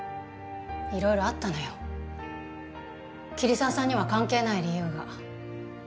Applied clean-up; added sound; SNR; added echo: none; none; none; none.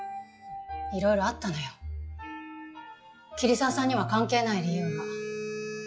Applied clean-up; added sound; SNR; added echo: classical method log-MMSE.